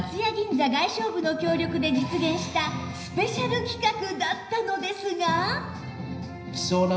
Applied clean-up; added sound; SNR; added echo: none; none; none; reverberation time 0.9 s.